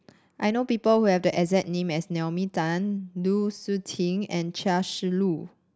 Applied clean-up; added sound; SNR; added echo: none; none; none; none.